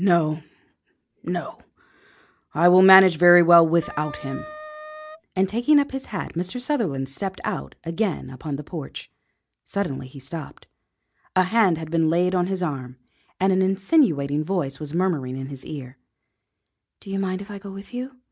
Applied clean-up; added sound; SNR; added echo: none; Wind instrument, woodwind instrument; 14 dB; none.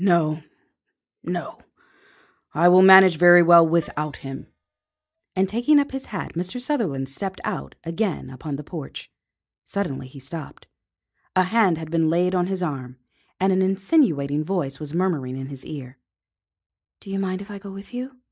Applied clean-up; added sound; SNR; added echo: neural mask model DeepFilterNet 3.